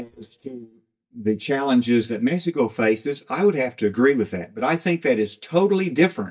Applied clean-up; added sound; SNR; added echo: neural mask model DeepFilterNet 3.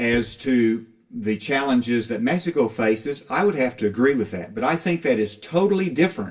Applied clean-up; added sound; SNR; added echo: none; Writing; 19 dB; reverberation time 0.2 s.